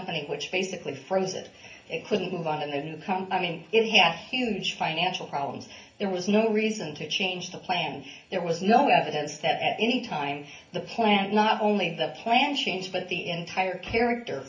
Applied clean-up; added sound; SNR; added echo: none; none; none; reverberation time 0.3 s.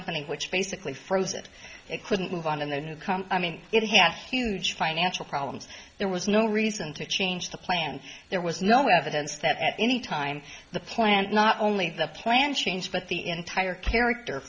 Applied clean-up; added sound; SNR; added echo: none; none; none; none.